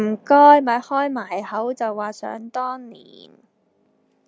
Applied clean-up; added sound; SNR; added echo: none; none; none; none.